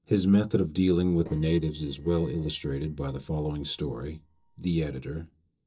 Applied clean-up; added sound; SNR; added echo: neural separator model SepFormer DNS4.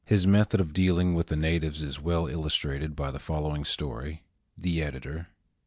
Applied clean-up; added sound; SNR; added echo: none; none; none; none.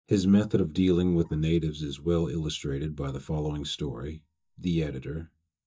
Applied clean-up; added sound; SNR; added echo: neural mask model DeepFilterNet 3.